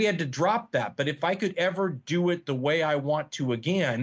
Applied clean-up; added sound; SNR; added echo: none; none; none; none.